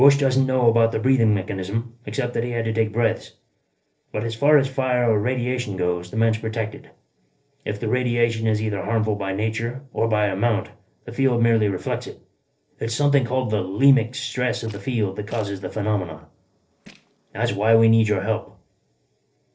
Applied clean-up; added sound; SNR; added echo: neural separator model SepFormer DNS4.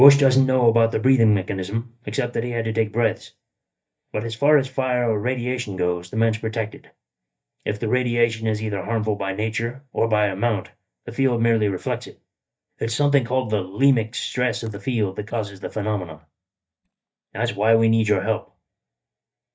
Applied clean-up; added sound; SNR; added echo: neural mask model DeepFilterNet 3.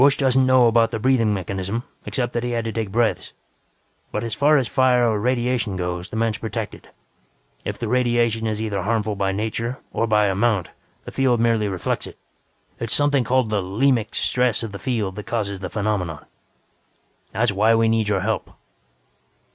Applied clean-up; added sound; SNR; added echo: none; none; none; none.